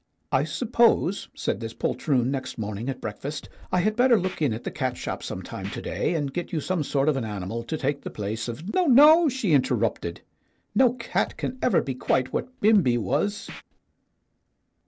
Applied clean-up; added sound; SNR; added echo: none; Scratching (performance technique); 20 dB; none.